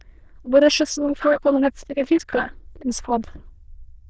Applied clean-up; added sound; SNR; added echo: neural diffusion model UNIVERSE++.